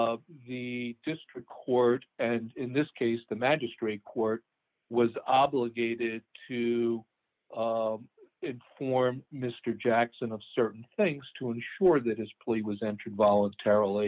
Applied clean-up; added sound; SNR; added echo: none; none; none; none.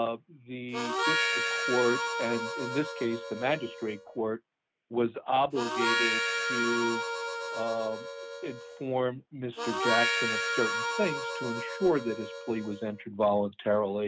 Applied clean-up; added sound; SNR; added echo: none; Harmonica; 0 dB; none.